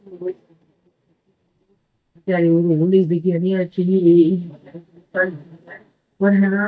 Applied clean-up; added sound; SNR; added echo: neural mask model DeepFilterNet 3.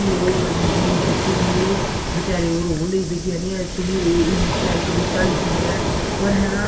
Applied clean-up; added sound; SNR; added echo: none; Waves, surf; -1 dB; reverberation time 0.4 s.